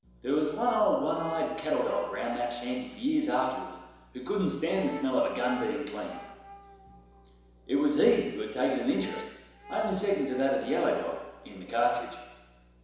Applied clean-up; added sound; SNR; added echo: none; Brass instrument; 19 dB; reverberation time 1.0 s.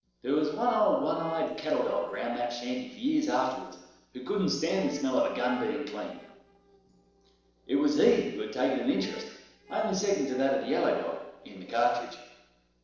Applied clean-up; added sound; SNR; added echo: neural separator model SepFormer DNS4.